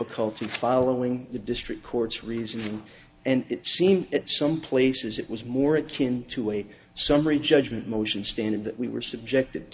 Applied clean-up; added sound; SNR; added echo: none; none; none; none.